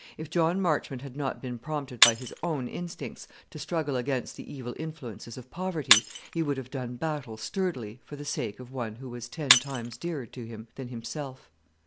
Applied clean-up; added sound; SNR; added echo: none; Shatter; 1 dB; none.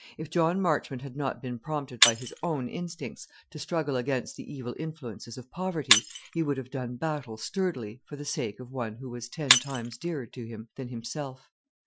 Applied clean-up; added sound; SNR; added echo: classical method Wiener filter.